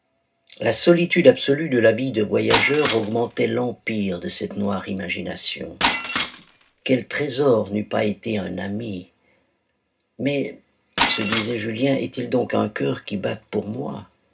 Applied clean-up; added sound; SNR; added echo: none; Shatter; 2 dB; reverberation time 0.2 s.